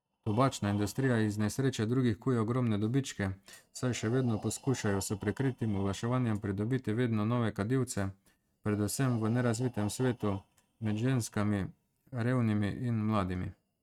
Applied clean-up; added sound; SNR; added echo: neural mask model RNNoise.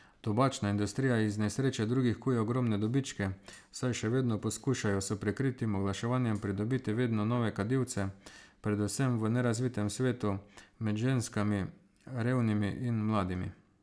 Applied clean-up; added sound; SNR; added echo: none; none; none; none.